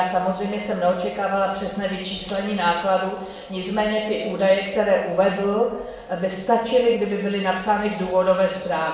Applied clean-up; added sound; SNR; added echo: none; none; none; reverberation time 0.6 s.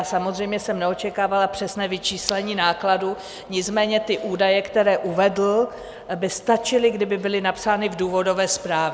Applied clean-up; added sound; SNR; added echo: none; none; none; none.